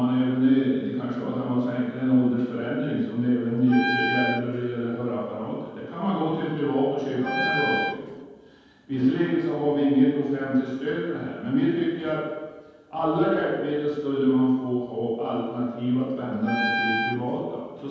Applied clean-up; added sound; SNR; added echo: none; Wind instrument, woodwind instrument; 3 dB; reverberation time 1.2 s.